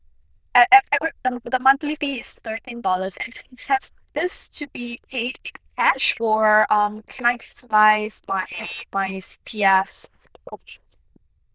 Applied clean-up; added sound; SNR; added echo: neural diffusion model UNIVERSE++.